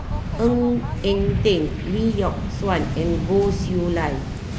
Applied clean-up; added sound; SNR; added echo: none; Waves, surf; 3 dB; none.